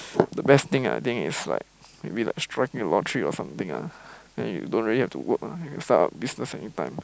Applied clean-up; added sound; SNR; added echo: none; none; none; none.